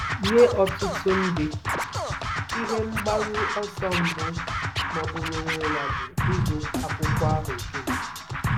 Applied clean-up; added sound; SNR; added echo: none; Scratching (performance technique); 0 dB; none.